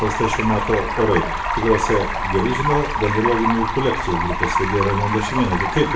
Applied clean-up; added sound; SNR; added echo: none; Stream; 1 dB; reverberation time 0.6 s.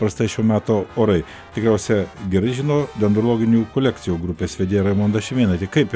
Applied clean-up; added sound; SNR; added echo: none; none; none; none.